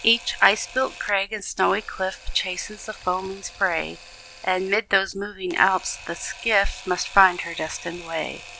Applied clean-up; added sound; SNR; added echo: none; Camera; 18 dB; none.